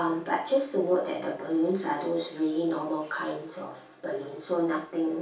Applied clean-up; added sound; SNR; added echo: none; none; none; reverberation time 0.3 s.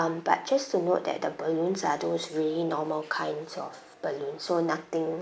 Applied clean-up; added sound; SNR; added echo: none; none; none; none.